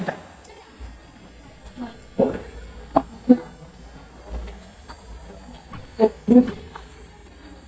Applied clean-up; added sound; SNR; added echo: neural mask model DeepFilterNet 3.